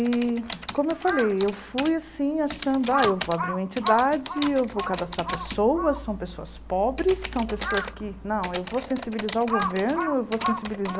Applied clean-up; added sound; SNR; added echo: none; Crow + Typing; 8 dB; none.